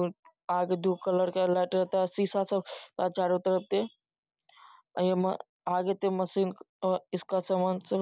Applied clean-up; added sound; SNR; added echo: none; none; none; none.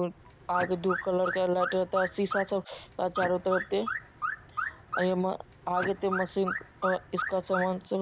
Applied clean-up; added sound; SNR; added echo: none; Alarm / Car; 6 dB; none.